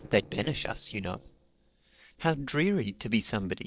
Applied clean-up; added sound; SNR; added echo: neural separator model SepFormer DNS4.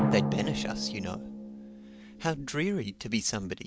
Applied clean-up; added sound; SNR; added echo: none; Drum; 1 dB; none.